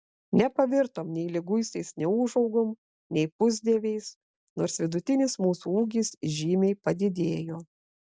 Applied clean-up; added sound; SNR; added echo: none; none; none; none.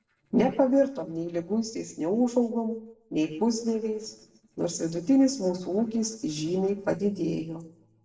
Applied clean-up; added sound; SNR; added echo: neural separator model SepFormer DNS4.